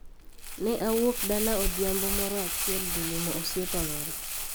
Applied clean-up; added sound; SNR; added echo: none; Crumpling, crinkling; 0 dB; none.